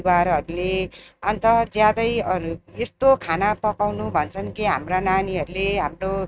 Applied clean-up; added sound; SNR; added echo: neural mask model RNNoise.